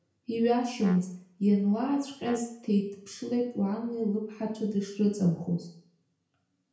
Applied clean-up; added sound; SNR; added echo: none; Brass instrument; 19 dB; reverberation time 0.5 s.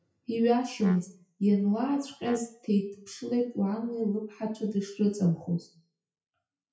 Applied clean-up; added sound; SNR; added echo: classical method WPE with log-MMSE.